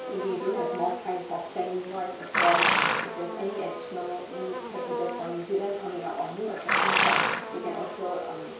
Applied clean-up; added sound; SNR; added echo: none; Livestock, farm animals, working animals; -2 dB; reverberation time 0.6 s.